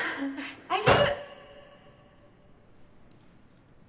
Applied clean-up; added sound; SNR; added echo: none; Gunshot, gunfire; -3 dB; none.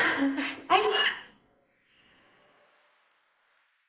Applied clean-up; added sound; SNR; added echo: neural mask model Resemble Enhance denoiser.